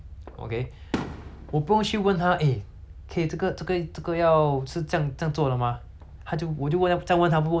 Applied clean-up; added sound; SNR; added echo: none; Fireworks; 18 dB; none.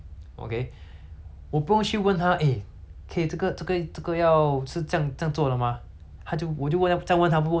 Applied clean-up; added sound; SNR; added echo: none; none; none; none.